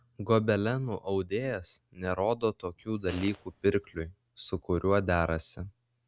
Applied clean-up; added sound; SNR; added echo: none; Fart; 19 dB; none.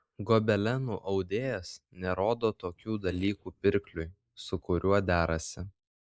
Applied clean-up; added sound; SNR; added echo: neural mask model Resemble Enhance denoiser.